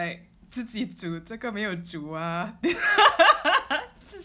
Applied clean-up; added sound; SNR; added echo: none; none; none; none.